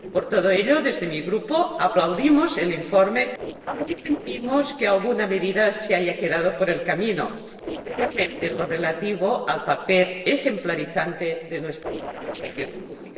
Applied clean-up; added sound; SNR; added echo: neural separator model SepFormer DNS4.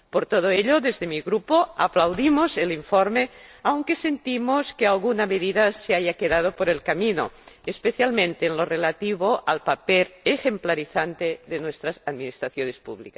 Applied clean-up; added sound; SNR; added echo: none; none; none; none.